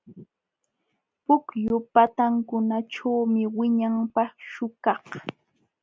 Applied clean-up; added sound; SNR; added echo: none; none; none; none.